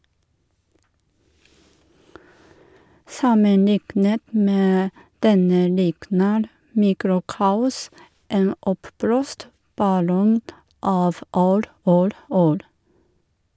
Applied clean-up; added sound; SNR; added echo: none; none; none; none.